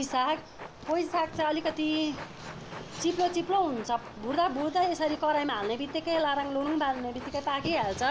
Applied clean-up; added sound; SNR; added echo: none; Train; 16 dB; none.